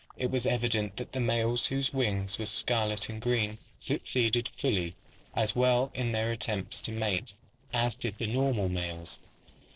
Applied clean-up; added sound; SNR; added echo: neural separator model SepFormer DNS4.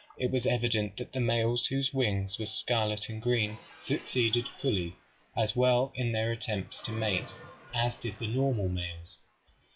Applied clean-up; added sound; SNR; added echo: classical method log-MMSE.